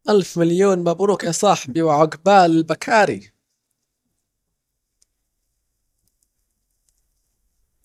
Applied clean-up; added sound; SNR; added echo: neural mask model DeepFilterNet 3.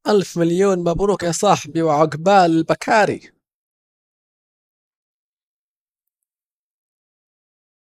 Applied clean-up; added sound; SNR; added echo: neural mask model Resemble Enhance denoiser.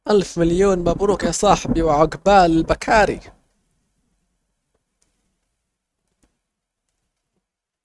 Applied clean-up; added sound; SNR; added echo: neural mask model RNNoise.